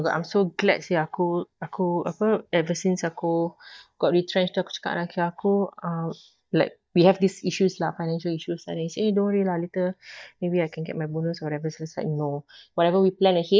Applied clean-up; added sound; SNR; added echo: neural mask model DeepFilterNet 3.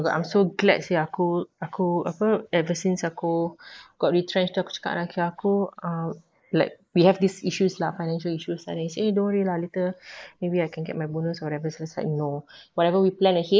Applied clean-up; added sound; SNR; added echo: neural mask model Resemble Enhance denoiser.